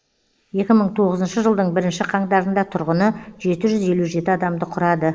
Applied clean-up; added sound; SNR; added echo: neural mask model Resemble Enhance denoiser.